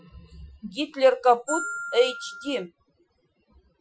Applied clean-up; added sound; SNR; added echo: classical method Wiener filter.